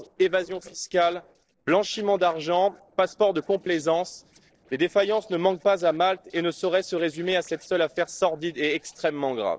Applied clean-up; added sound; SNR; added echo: neural separator model SepFormer DNS4.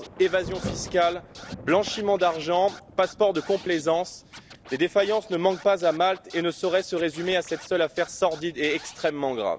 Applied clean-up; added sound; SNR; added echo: none; Scratching (performance technique) + Thunder / Rain; 17 dB; none.